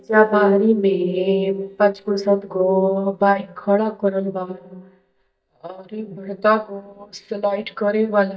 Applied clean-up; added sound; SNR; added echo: neural mask model DeepFilterNet 3.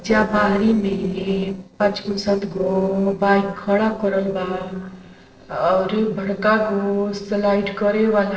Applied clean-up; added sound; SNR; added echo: neural separator model SepFormer DNS4.